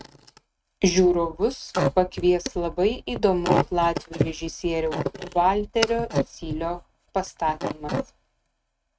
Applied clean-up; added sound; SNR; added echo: neural mask model RNNoise.